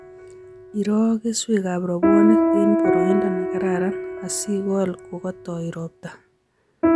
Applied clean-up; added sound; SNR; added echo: none; Piano; -1 dB; none.